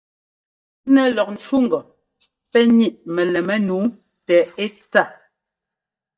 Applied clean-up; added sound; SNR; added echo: neural mask model DeepFilterNet 3.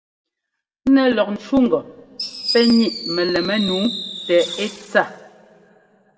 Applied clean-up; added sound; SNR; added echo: none; Fireworks; 9 dB; reverberation time 1.0 s.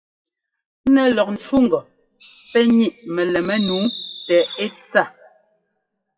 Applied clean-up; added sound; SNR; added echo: classical method WPE with log-MMSE.